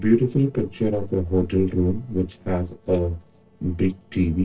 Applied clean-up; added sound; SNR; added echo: neural separator model SepFormer DNS4.